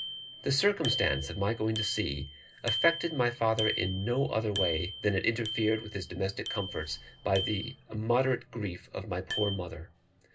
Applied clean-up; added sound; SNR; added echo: none; Bicycle bell; 8 dB; reverberation time 0.2 s.